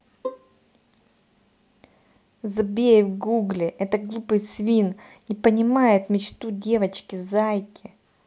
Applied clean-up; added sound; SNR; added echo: none; Bowed string instrument; 13 dB; none.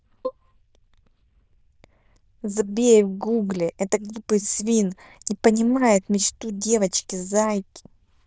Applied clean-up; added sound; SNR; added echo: neural diffusion model UNIVERSE++.